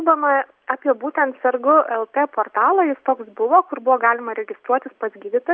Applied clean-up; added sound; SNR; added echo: none; none; none; none.